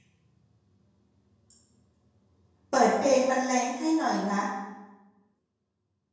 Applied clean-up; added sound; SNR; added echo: none; none; none; reverberation time 1.0 s.